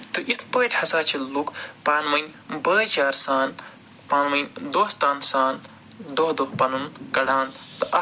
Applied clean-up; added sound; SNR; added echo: none; none; none; none.